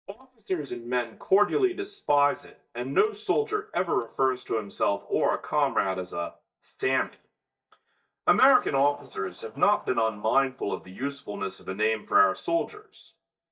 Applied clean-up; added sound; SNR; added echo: neural mask model DeepFilterNet 3.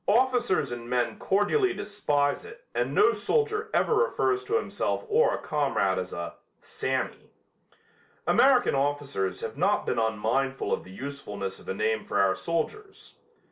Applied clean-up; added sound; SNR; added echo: none; none; none; none.